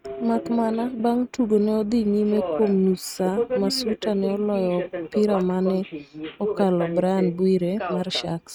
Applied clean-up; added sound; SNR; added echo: neural mask model RNNoise.